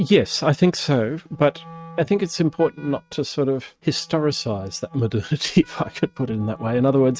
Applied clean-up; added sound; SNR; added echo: neural mask model RNNoise.